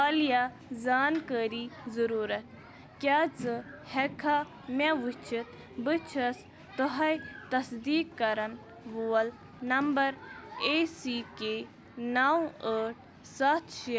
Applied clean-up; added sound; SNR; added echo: none; none; none; none.